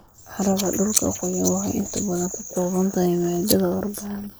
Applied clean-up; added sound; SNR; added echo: neural mask model Resemble Enhance denoiser.